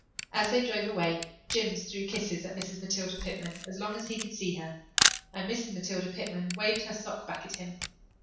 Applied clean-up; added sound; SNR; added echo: none; Camera; 3 dB; reverberation time 0.7 s.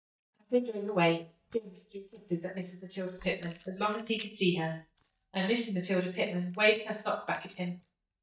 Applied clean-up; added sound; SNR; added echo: neural mask model DeepFilterNet 3.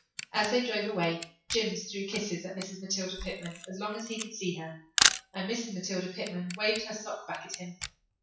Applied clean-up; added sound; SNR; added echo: classical method WPE with log-MMSE.